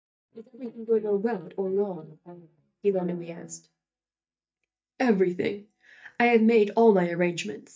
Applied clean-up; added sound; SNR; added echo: neural mask model DeepFilterNet 3.